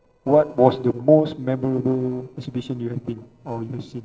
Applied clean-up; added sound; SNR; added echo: neural separator model SepFormer DNS4.